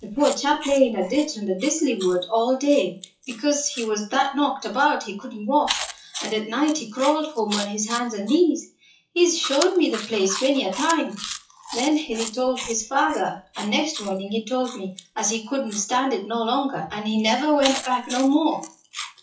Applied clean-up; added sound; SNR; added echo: classical method WPE with log-MMSE.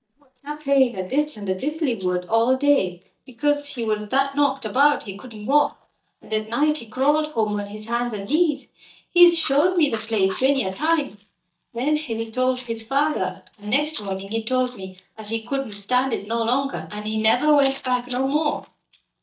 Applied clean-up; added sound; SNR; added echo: neural mask model DeepFilterNet 3.